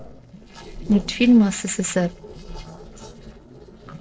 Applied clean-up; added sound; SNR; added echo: neural separator model SepFormer DNS4.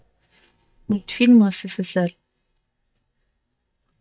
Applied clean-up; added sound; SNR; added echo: neural mask model DeepFilterNet 3.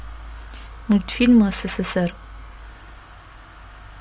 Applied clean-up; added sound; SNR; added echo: none; none; none; none.